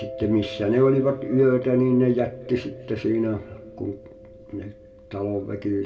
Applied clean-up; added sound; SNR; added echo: none; Mallet percussion; 17 dB; reverberation time 1.4 s.